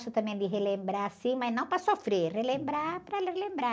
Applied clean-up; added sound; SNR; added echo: none; none; none; none.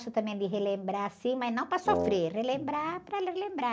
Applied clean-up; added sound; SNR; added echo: none; Wind instrument, woodwind instrument; 2 dB; none.